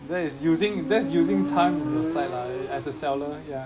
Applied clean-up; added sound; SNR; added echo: none; Motorcycle; 4 dB; none.